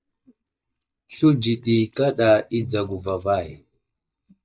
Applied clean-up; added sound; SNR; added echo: neural mask model DeepFilterNet 3.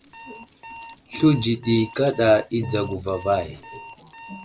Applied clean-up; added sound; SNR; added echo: none; Alarm + Keys jangling; 18 dB; none.